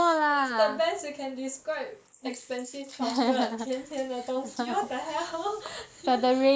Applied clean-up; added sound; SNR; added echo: neural mask model Resemble Enhance denoiser.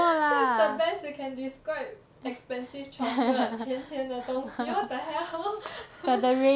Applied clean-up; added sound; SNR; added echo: none; none; none; none.